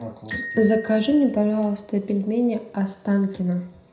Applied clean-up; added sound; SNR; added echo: none; Glockenspiel; 17 dB; reverberation time 0.5 s.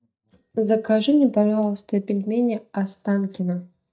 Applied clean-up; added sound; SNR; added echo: neural mask model DeepFilterNet 3.